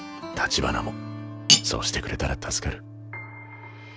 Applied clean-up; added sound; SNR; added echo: none; Cutlery, silverware; -3 dB; none.